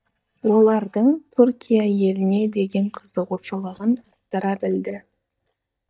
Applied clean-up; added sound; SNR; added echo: neural mask model DeepFilterNet 3.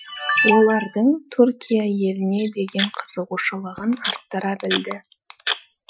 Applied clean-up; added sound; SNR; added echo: classical method Wiener filter.